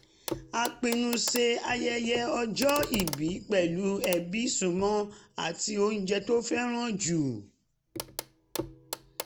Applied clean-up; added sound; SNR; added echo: none; Clock; 12 dB; none.